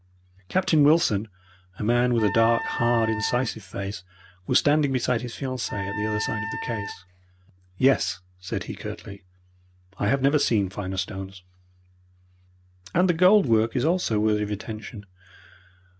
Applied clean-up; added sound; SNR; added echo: none; Wind instrument, woodwind instrument; 7 dB; none.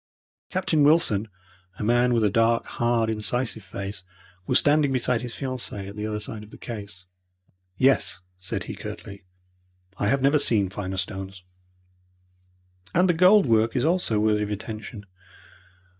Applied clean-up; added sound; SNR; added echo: neural mask model DeepFilterNet 3.